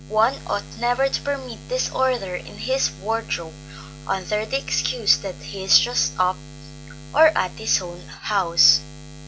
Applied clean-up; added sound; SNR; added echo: none; Buzz; 15 dB; none.